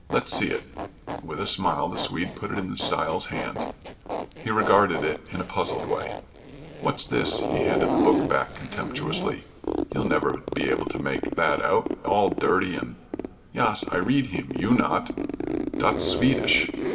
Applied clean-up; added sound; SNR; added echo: none; Zipper (clothing); 4 dB; reverberation time 2.8 s.